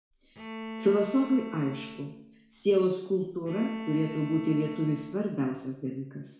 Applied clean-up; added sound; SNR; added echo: none; Bowed string instrument; 13 dB; reverberation time 0.6 s.